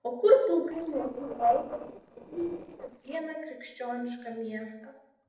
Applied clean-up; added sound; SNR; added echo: neural separator model SepFormer DNS4.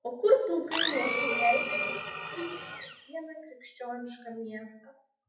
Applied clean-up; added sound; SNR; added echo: classical method WPE with log-MMSE.